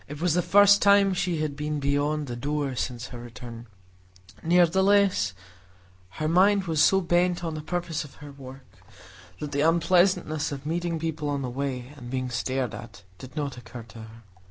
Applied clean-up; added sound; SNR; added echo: none; none; none; none.